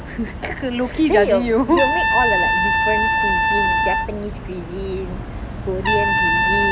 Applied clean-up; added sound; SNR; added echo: none; Trumpet; -1 dB; none.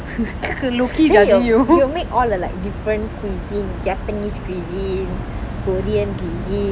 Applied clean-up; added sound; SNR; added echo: none; none; none; none.